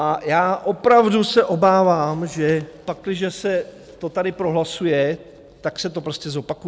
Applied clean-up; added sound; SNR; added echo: none; none; none; none.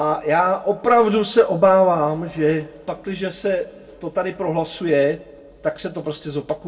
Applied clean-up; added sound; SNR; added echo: none; none; none; reverberation time 0.2 s.